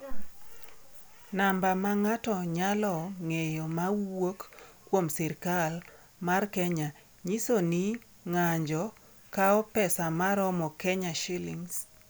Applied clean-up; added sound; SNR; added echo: none; none; none; none.